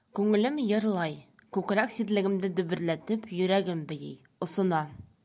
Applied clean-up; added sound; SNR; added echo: none; none; none; none.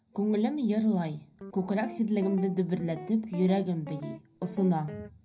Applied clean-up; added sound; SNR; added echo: none; Guitar; 15 dB; reverberation time 0.4 s.